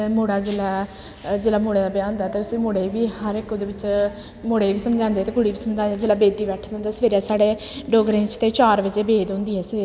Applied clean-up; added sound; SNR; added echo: none; none; none; none.